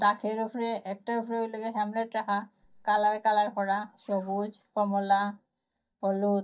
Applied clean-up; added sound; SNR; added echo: neural mask model DeepFilterNet 3.